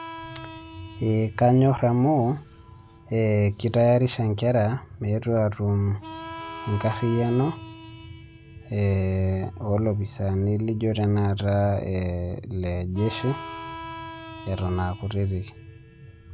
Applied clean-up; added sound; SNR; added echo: none; Harmonica; 18 dB; none.